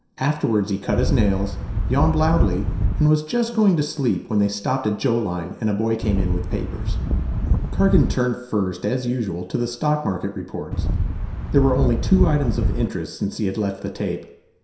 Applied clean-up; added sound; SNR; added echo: none; Wind; -1 dB; reverberation time 0.7 s.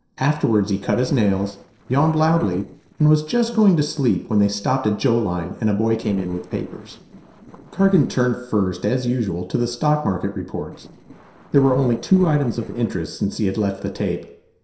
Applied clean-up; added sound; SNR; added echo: neural separator model SepFormer DNS4.